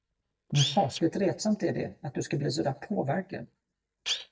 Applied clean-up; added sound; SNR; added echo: neural mask model DeepFilterNet 3.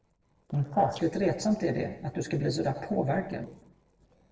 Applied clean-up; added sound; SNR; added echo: neural separator model SepFormer DNS4.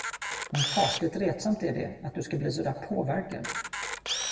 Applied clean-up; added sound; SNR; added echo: none; Camera; 5 dB; reverberation time 0.9 s.